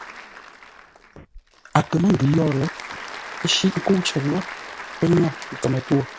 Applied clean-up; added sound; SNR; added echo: none; Applause / Crowd; 13 dB; none.